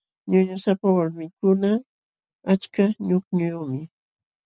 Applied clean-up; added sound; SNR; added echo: none; none; none; none.